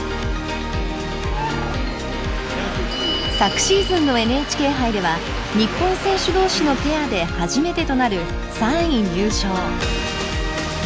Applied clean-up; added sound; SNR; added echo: none; Bird; 9 dB; none.